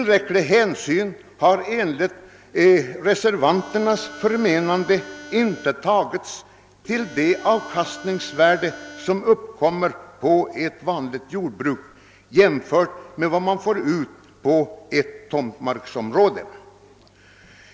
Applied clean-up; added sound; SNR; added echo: none; Harmonica; 17 dB; none.